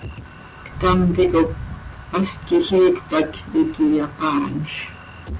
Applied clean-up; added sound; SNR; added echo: none; Thunder; 14 dB; none.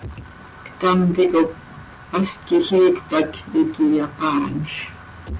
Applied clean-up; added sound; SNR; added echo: none; none; none; none.